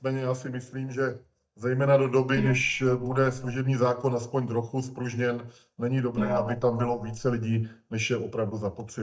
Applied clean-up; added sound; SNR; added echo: neural mask model DeepFilterNet 3.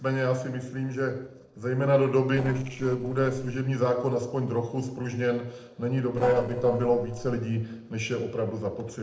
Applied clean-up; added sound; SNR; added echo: neural separator model SepFormer DNS4.